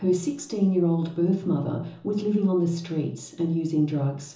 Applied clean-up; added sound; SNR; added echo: none; none; none; reverberation time 0.6 s.